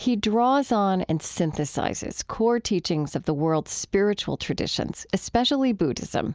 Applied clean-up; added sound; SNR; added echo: none; none; none; none.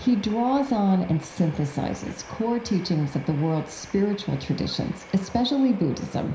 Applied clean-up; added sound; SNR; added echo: none; Train; 19 dB; reverberation time 0.5 s.